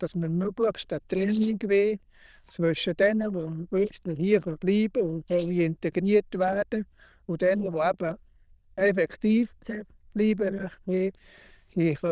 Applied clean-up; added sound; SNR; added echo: neural diffusion model UNIVERSE++.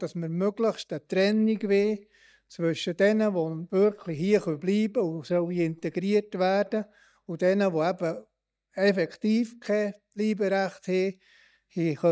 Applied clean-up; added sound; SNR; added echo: neural mask model DeepFilterNet 3.